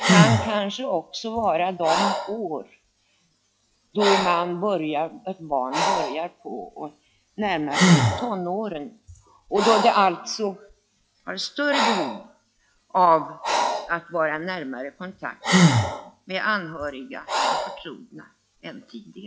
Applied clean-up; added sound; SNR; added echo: classical method log-MMSE.